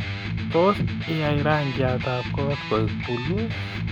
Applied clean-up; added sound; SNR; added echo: none; Electric guitar; 3 dB; none.